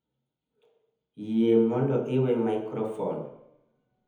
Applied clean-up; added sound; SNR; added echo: none; none; none; reverberation time 1.0 s.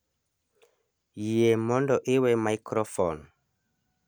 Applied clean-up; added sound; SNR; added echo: none; none; none; none.